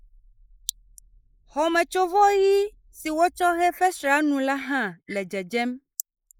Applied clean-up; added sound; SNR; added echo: neural mask model Resemble Enhance denoiser.